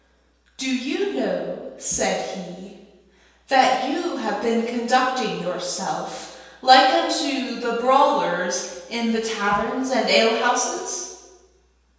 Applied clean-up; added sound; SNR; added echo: none; none; none; reverberation time 1.2 s.